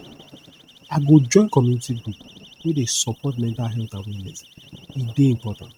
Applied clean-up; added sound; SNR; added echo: neural mask model RNNoise.